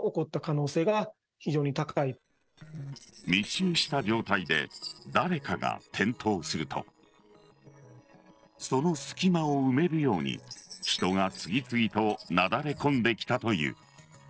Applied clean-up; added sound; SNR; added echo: neural separator model SepFormer DNS4.